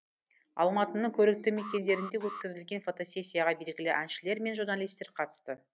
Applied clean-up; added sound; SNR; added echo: none; Alarm; 15 dB; none.